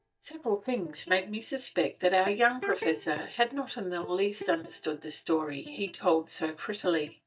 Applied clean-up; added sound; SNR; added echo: neural mask model DeepFilterNet 3.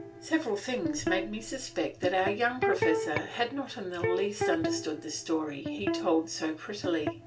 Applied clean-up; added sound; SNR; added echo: none; Electric guitar; 3 dB; reverberation time 0.2 s.